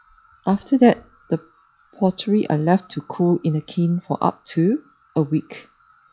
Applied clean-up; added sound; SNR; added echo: classical method log-MMSE.